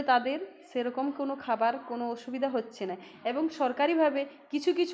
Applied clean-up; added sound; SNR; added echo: none; none; none; none.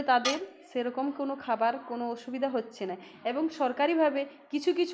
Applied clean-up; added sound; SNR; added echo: none; Tools; 14 dB; none.